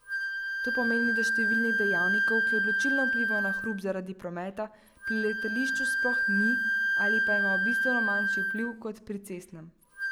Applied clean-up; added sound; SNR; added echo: none; Wind instrument, woodwind instrument; -5 dB; none.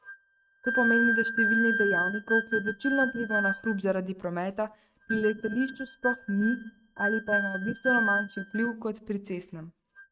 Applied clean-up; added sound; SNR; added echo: neural mask model RNNoise.